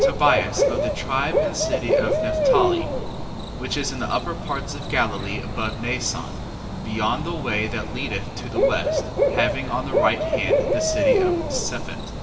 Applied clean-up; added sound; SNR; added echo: none; Cricket / Bird; -3 dB; reverberation time 1.8 s.